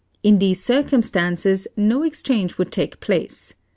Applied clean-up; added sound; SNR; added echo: none; none; none; none.